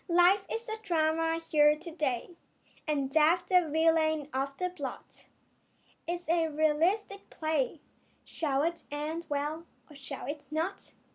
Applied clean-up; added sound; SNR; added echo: none; none; none; none.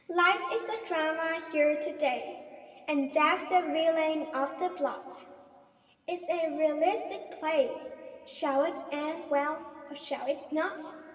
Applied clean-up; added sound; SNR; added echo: none; none; none; reverberation time 2.7 s.